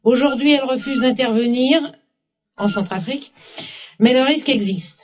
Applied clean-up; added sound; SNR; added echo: classical method WPE with log-MMSE.